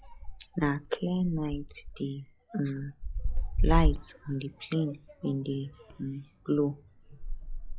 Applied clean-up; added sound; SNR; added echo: classical method log-MMSE.